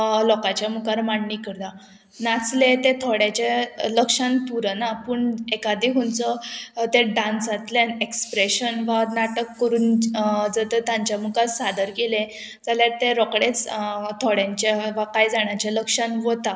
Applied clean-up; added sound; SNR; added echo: none; none; none; none.